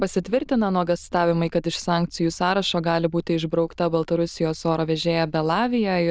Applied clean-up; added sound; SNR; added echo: neural diffusion model UNIVERSE++.